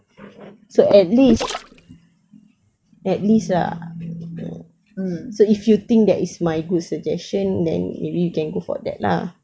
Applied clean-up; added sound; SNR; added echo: neural mask model RNNoise.